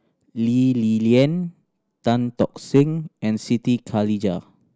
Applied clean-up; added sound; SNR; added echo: none; none; none; none.